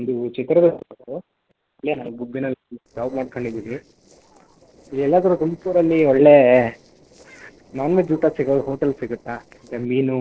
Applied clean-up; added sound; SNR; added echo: neural separator model SepFormer DNS4.